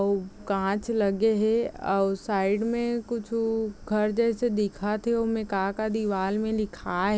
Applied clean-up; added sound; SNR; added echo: none; none; none; none.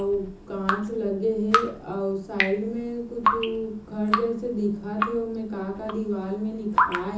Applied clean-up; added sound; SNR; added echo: none; Drip; 2 dB; reverberation time 0.6 s.